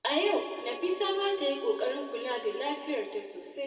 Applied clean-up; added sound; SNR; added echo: none; Wind instrument, woodwind instrument; 15 dB; reverberation time 1.9 s.